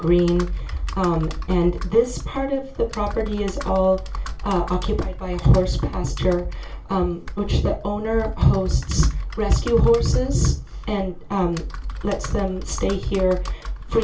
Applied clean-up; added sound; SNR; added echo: none; Computer keyboard; 6 dB; reverberation time 0.2 s.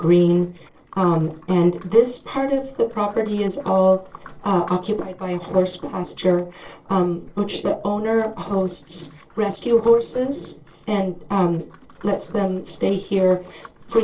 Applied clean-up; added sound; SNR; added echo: neural separator model SepFormer DNS4.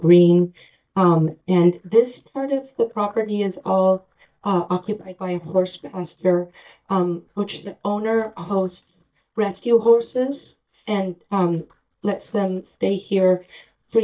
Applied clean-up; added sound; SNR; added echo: neural mask model DeepFilterNet 3.